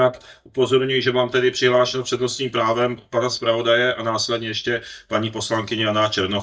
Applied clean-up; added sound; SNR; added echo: neural mask model DeepFilterNet 3.